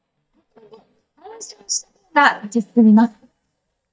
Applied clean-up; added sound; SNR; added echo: neural mask model DeepFilterNet 3.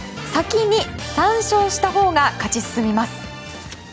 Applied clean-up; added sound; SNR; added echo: none; none; none; none.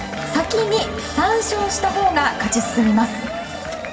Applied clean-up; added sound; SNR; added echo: none; Applause / Crowd / Cheering; 10 dB; reverberation time 2.7 s.